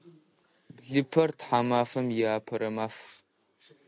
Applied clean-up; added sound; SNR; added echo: none; none; none; none.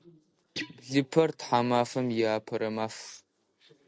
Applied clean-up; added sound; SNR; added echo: neural separator model SepFormer DNS4.